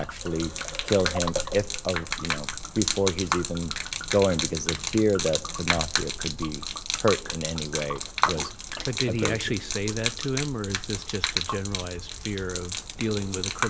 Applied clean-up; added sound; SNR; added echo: none; Gurgling / Liquid; 2 dB; none.